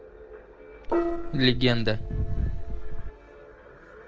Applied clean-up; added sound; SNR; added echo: neural separator model SepFormer DNS4.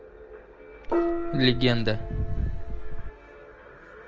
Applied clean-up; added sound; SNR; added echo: none; Gong; -1 dB; none.